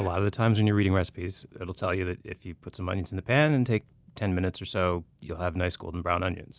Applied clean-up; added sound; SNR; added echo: none; none; none; none.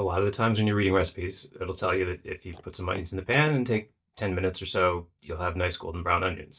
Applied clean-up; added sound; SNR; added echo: neural mask model DeepFilterNet 3.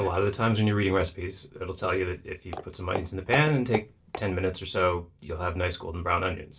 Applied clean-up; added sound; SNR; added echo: none; Walk, footsteps; 10 dB; reverberation time 0.2 s.